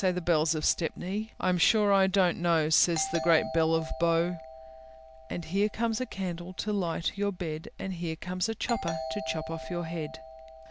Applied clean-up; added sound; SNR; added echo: none; Doorbell; 13 dB; none.